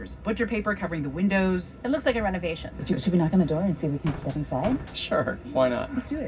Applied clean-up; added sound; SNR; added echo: none; Slam; 11 dB; reverberation time 0.4 s.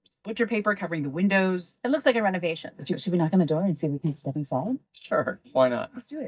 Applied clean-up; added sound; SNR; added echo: neural mask model DeepFilterNet 3.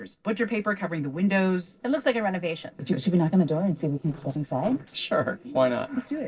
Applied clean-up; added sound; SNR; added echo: neural separator model SepFormer DNS4.